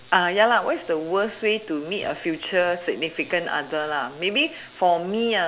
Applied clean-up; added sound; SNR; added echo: none; none; none; none.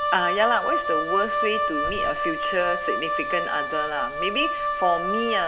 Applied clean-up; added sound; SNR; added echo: none; Wind instrument, woodwind instrument; -1 dB; none.